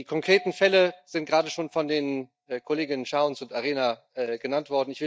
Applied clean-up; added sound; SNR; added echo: neural mask model DeepFilterNet 3.